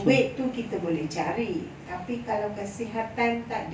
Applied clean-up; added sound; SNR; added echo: none; none; none; none.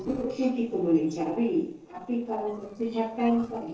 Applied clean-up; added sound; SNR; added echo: neural separator model SepFormer DNS4.